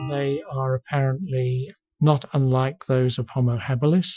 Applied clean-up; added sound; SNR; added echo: classical method Wiener filter.